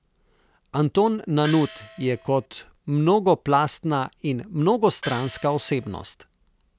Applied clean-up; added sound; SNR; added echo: none; Gong; 14 dB; none.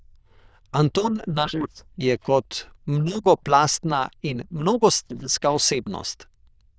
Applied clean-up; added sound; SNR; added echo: neural diffusion model UNIVERSE++.